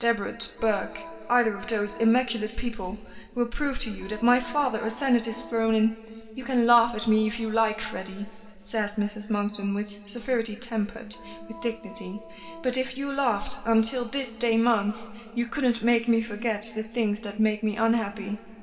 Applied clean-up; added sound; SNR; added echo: none; Organ; 18 dB; reverberation time 2.3 s.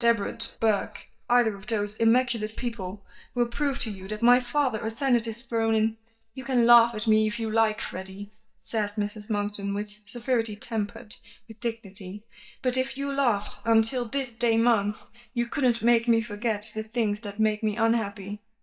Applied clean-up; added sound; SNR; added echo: neural mask model DeepFilterNet 3.